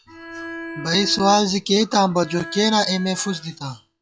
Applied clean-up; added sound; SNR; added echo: classical method log-MMSE.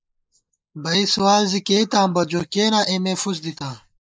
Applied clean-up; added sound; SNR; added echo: neural mask model Resemble Enhance denoiser.